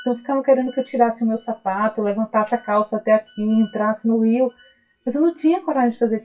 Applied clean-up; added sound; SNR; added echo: classical method WPE with log-MMSE.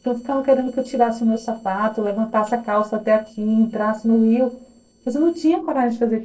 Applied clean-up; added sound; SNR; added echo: neural separator model SepFormer DNS4.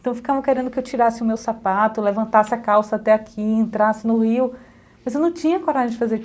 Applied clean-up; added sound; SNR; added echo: none; none; none; none.